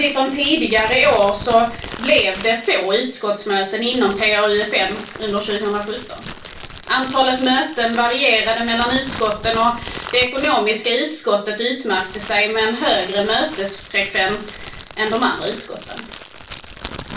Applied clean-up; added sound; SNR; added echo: none; Crackle; 15 dB; reverberation time 0.3 s.